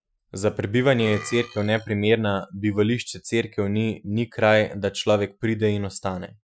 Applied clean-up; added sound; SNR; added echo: classical method Wiener filter.